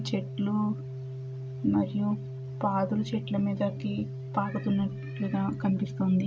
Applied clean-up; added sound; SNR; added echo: none; Organ; 7 dB; none.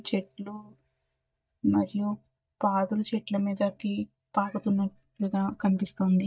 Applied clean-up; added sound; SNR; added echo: neural mask model DeepFilterNet 3.